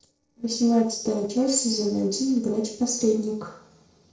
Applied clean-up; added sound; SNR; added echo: neural separator model SepFormer DNS4.